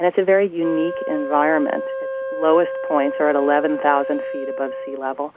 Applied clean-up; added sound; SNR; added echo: none; Wind instrument, woodwind instrument; 7 dB; none.